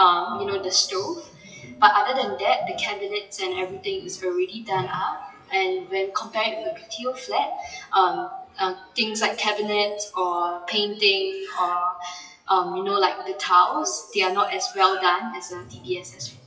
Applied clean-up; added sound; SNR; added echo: classical method WPE with log-MMSE.